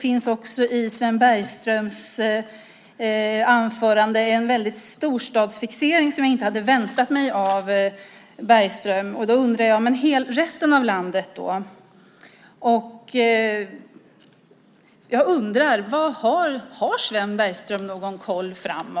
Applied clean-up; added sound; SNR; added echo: none; none; none; none.